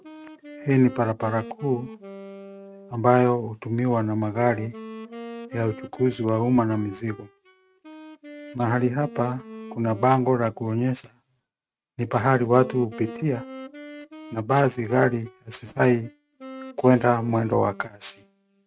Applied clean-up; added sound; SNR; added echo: neural mask model RNNoise.